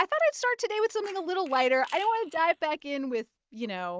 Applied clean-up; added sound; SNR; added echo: neural mask model RNNoise.